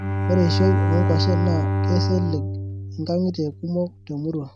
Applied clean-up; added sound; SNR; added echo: none; Bowed string instrument; -2 dB; none.